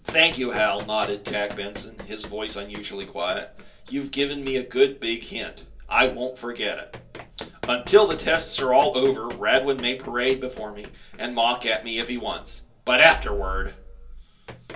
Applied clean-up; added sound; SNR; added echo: none; Run; 18 dB; reverberation time 0.3 s.